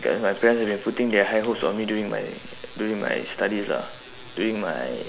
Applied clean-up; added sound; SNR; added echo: none; none; none; none.